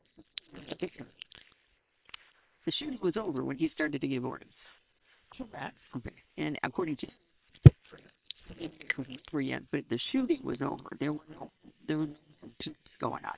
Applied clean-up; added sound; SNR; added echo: neural separator model SepFormer WHAM!.